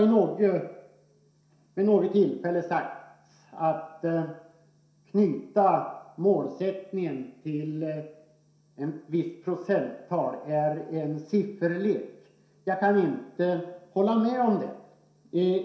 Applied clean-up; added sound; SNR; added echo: none; none; none; reverberation time 0.7 s.